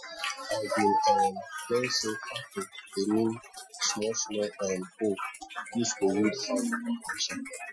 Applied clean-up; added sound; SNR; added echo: classical method Wiener filter.